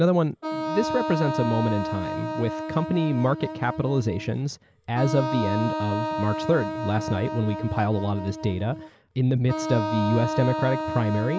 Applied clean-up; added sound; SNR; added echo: none; Wind instrument, woodwind instrument; 5 dB; none.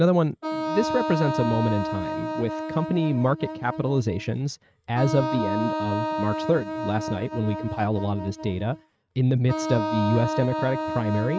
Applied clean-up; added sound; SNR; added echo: neural mask model RNNoise.